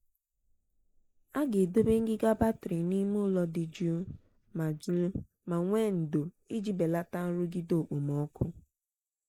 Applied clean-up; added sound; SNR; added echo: neural mask model Resemble Enhance denoiser.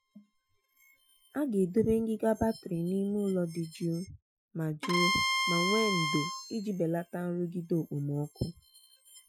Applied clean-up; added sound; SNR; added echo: classical method Wiener filter.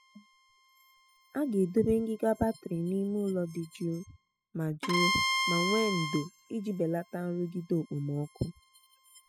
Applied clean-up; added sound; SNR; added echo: classical method spectral subtraction.